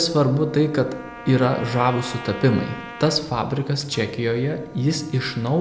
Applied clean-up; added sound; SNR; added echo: none; Trumpet; 17 dB; none.